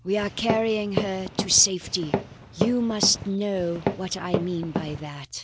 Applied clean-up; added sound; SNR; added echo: none; Walk, footsteps; 4 dB; none.